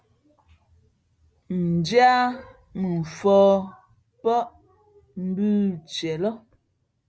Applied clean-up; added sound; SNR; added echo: none; none; none; none.